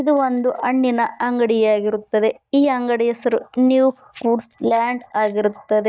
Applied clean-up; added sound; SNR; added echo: neural mask model DeepFilterNet 3.